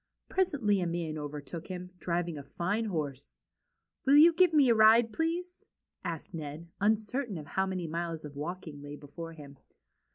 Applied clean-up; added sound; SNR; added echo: none; none; none; none.